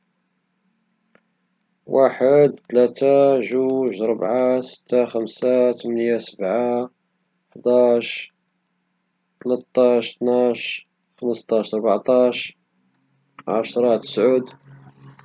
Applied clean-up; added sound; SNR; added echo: none; none; none; none.